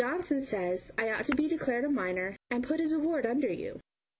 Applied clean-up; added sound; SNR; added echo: none; Tap / Hammer; 18 dB; none.